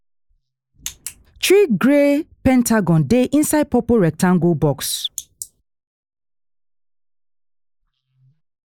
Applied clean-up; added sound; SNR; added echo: neural mask model Resemble Enhance denoiser.